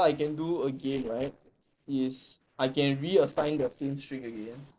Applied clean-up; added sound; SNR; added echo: neural separator model SepFormer DNS4.